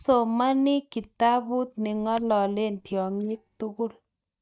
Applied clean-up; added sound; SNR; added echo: neural mask model DeepFilterNet 3.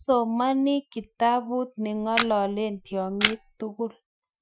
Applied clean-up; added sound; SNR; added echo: classical method Wiener filter.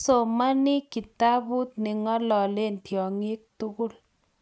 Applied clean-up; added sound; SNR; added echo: none; none; none; none.